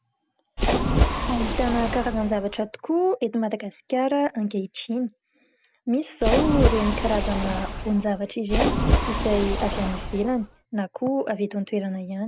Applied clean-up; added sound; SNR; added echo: none; Splash, splatter; -2 dB; none.